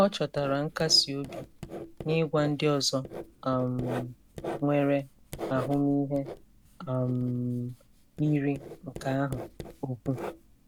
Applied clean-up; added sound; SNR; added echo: none; Writing; 12 dB; none.